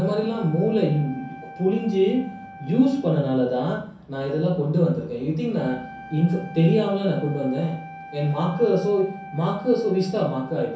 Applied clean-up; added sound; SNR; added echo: none; Wind instrument, woodwind instrument; 18 dB; reverberation time 0.6 s.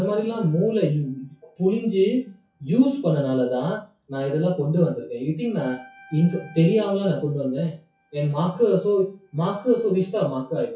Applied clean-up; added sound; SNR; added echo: classical method WPE with log-MMSE.